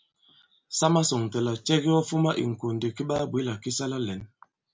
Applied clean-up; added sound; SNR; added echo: none; none; none; none.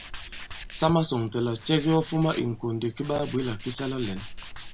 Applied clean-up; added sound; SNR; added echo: none; Tools; 12 dB; none.